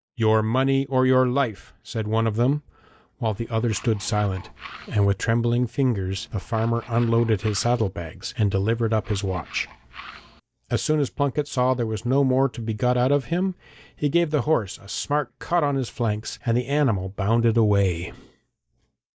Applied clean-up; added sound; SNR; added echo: neural mask model DeepFilterNet 3.